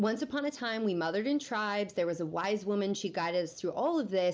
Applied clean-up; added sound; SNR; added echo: none; none; none; none.